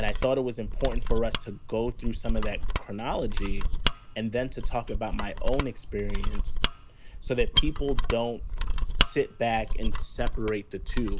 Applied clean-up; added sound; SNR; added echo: none; Mechanisms; -5 dB; none.